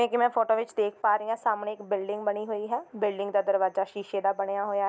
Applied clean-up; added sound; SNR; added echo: none; none; none; none.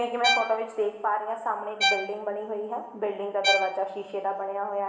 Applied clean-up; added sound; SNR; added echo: none; Bowed string instrument; 1 dB; reverberation time 1.4 s.